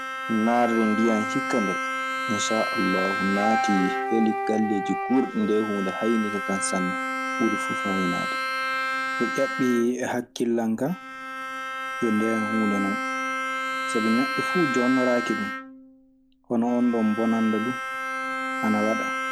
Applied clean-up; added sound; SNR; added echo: none; Bowed string instrument + Wind instrument, woodwind instrument; 3 dB; none.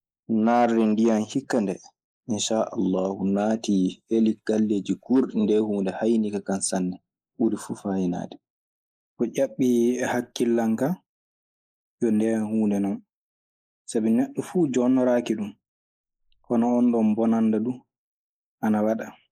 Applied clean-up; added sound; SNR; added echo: neural mask model Resemble Enhance denoiser.